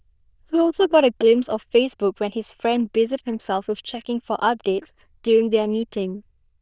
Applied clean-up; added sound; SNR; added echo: neural diffusion model UNIVERSE++.